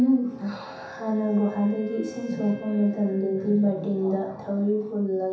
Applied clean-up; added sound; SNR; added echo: none; Wind instrument, woodwind instrument; 19 dB; reverberation time 0.7 s.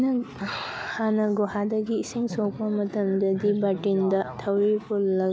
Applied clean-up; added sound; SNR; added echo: none; none; none; none.